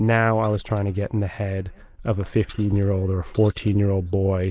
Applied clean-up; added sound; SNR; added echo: neural mask model Resemble Enhance denoiser.